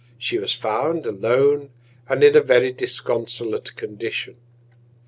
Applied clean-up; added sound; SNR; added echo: none; none; none; none.